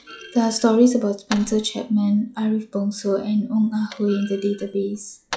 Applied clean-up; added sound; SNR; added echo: classical method log-MMSE.